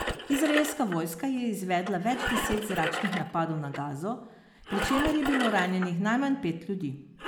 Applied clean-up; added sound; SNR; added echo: none; Engine; 6 dB; none.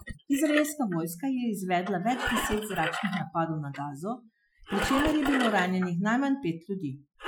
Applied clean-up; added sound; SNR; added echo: classical method Wiener filter.